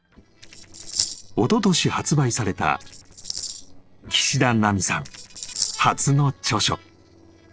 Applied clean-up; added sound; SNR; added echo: neural separator model SepFormer DNS4.